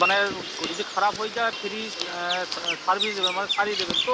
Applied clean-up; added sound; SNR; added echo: none; Bird vocalization, bird call, bird song; 3 dB; none.